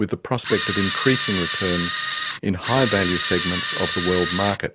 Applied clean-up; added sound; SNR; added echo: none; Camera; -4 dB; none.